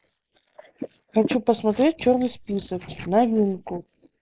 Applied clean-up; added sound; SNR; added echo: neural mask model Resemble Enhance denoiser.